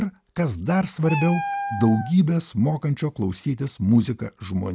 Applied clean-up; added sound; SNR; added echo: none; Meow; 11 dB; none.